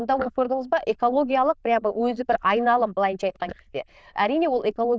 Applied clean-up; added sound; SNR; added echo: neural diffusion model UNIVERSE++.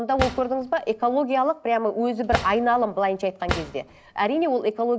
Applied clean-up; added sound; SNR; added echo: none; Drawer open or close; 10 dB; none.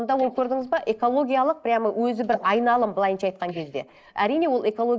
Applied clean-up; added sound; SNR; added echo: neural mask model Resemble Enhance denoiser.